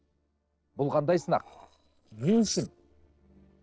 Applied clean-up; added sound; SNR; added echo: neural separator model SepFormer DNS4.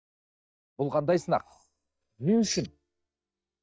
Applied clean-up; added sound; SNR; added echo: neural mask model DeepFilterNet 3.